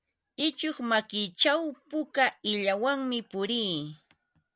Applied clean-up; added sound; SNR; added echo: none; none; none; none.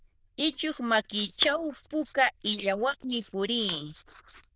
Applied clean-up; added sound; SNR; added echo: neural diffusion model UNIVERSE++.